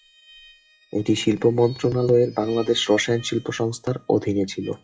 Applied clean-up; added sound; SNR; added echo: classical method WPE with log-MMSE.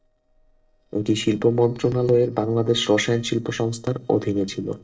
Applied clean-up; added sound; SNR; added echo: neural separator model SepFormer DNS4.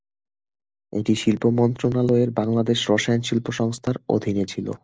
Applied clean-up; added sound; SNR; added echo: none; none; none; none.